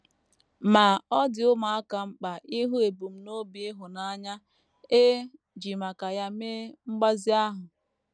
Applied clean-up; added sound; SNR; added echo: none; none; none; none.